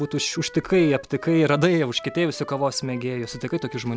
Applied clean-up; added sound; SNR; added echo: none; Wind instrument, woodwind instrument; 18 dB; none.